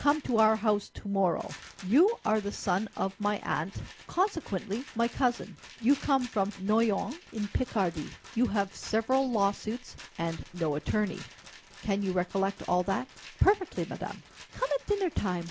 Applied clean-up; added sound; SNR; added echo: none; Rattle; 20 dB; none.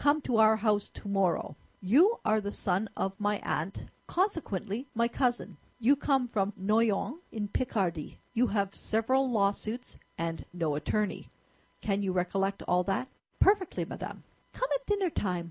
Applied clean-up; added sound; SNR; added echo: none; none; none; none.